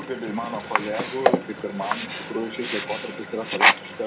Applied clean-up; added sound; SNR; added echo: none; Sink (filling or washing); -5 dB; none.